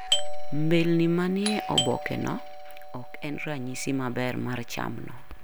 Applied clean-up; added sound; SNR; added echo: none; Doorbell; 9 dB; none.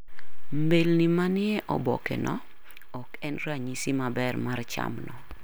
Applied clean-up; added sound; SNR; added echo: none; none; none; none.